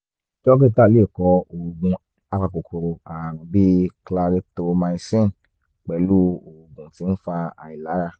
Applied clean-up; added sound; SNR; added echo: none; none; none; none.